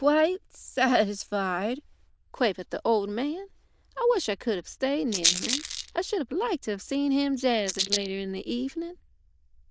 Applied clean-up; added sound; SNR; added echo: neural diffusion model UNIVERSE++.